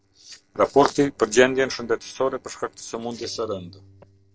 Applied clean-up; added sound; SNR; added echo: neural separator model SepFormer DNS4.